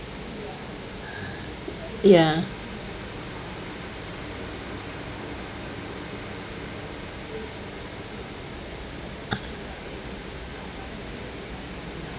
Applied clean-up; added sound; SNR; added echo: none; none; none; none.